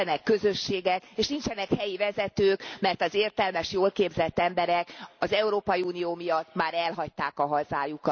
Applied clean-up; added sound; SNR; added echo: none; none; none; none.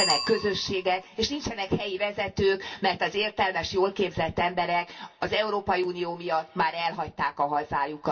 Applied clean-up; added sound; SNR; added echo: none; Bicycle bell; 12 dB; reverberation time 0.2 s.